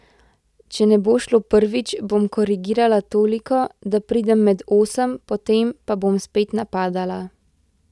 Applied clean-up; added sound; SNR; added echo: none; none; none; none.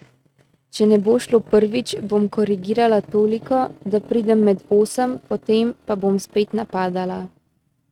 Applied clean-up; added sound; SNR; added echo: neural mask model RNNoise.